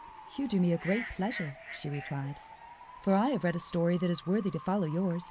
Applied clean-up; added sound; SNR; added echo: none; Bird / Fowl; 15 dB; none.